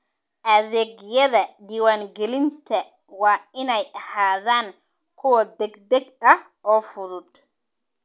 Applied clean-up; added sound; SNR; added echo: none; none; none; none.